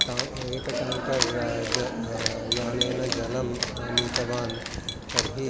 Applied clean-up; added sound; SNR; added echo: none; Cat; 3 dB; none.